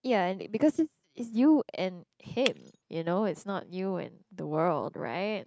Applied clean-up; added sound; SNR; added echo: neural mask model RNNoise.